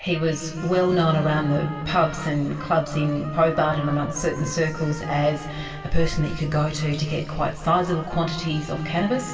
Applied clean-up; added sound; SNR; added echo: none; Trumpet; 16 dB; reverberation time 2.4 s.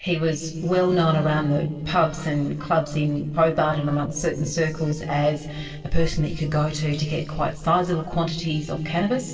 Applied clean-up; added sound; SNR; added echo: neural separator model SepFormer DNS4.